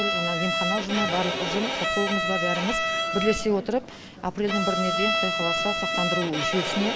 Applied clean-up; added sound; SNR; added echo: none; Bowed string instrument; -1 dB; none.